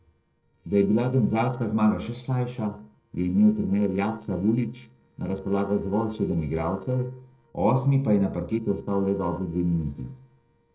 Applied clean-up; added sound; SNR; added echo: neural separator model SepFormer DNS4.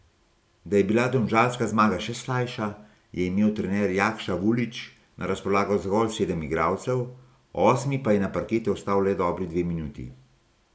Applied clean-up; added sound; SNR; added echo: none; none; none; none.